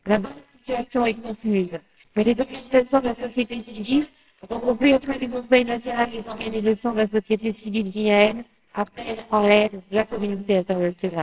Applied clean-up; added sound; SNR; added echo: neural separator model SepFormer WHAMR!.